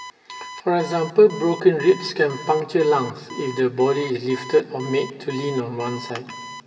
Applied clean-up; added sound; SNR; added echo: none; Alarm; 17 dB; reverberation time 2.0 s.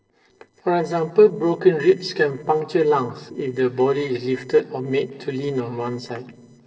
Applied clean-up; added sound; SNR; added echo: neural separator model SepFormer DNS4.